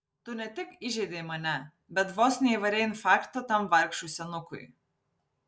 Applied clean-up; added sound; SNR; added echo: none; none; none; none.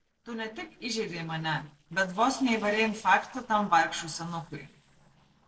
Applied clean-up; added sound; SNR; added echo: neural separator model SepFormer DNS4.